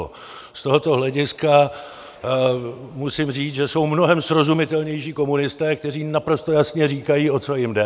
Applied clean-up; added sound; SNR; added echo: none; none; none; none.